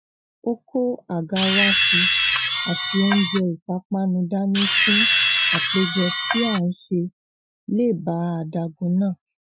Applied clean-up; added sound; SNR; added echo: classical method Wiener filter.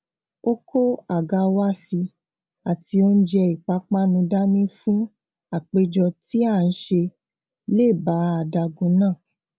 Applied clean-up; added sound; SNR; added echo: none; none; none; none.